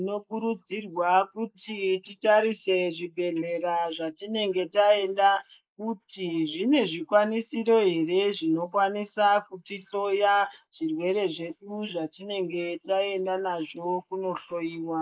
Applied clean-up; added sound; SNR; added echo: neural mask model Resemble Enhance denoiser.